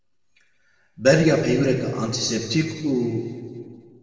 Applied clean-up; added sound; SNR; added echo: none; none; none; reverberation time 2.0 s.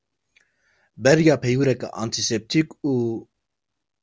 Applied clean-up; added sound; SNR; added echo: none; none; none; none.